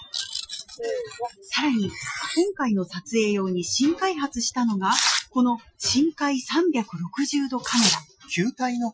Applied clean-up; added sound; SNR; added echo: classical method Wiener filter.